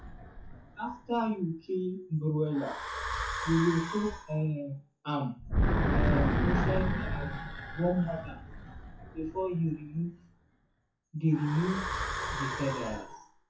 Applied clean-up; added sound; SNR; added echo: classical method WPE with log-MMSE.